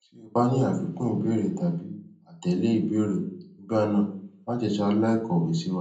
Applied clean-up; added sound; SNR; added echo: none; none; none; reverberation time 0.6 s.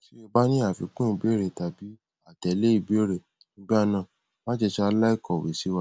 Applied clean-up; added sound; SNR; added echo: none; none; none; none.